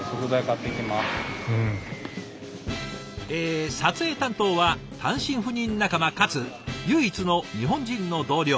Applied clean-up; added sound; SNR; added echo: none; none; none; none.